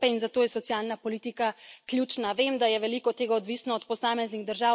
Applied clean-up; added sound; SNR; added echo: none; none; none; none.